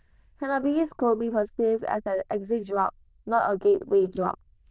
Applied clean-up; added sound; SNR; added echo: neural diffusion model UNIVERSE++.